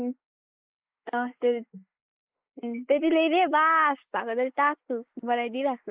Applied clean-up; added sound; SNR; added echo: neural mask model Resemble Enhance denoiser.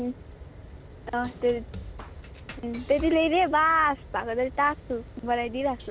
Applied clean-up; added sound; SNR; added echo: none; Fire + Drum kit; 15 dB; none.